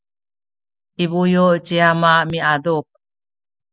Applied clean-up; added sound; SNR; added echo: none; none; none; none.